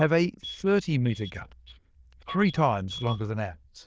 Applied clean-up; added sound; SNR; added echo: neural diffusion model UNIVERSE++.